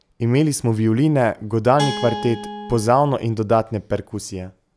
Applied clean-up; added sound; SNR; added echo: none; Guitar; 8 dB; none.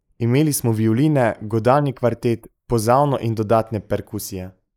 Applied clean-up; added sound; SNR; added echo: neural mask model Resemble Enhance denoiser.